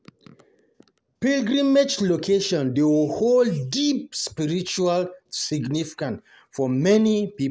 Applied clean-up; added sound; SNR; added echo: none; none; none; none.